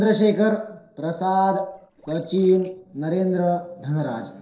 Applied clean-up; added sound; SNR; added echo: neural separator model SepFormer DNS4.